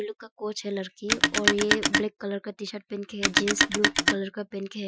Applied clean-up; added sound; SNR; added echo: classical method Wiener filter.